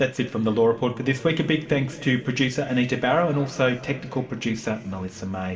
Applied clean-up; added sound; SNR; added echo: none; none; none; reverberation time 2.3 s.